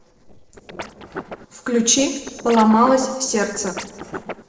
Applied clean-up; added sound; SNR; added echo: neural separator model SepFormer DNS4.